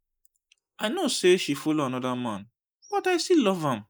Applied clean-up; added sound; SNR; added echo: neural mask model Resemble Enhance denoiser.